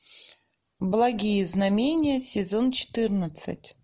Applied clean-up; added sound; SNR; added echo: none; none; none; none.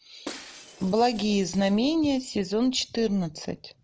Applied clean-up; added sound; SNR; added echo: none; Shatter; 20 dB; none.